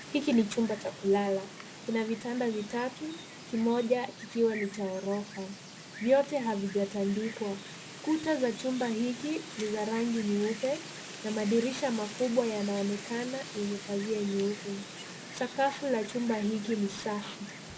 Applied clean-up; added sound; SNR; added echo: none; Wind; 13 dB; none.